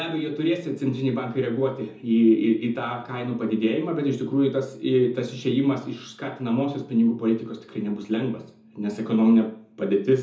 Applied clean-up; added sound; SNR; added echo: none; none; none; reverberation time 0.5 s.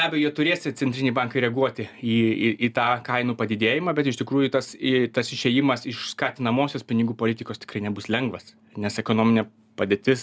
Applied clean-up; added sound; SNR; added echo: none; none; none; none.